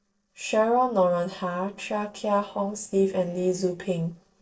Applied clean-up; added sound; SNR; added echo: neural separator model SepFormer DNS4.